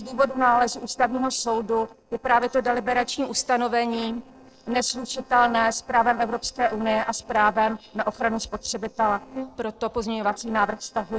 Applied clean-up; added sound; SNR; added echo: neural separator model SepFormer DNS4.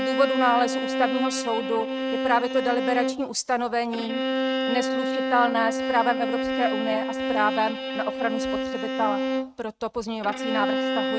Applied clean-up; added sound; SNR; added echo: neural mask model RNNoise.